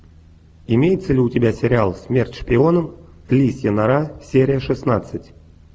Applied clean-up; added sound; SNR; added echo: none; none; none; none.